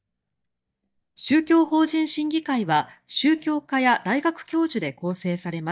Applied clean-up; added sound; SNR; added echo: neural mask model DeepFilterNet 3.